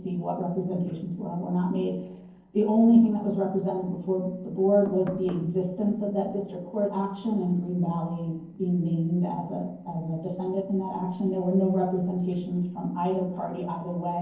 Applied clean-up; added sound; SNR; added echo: neural separator model SepFormer DNS4.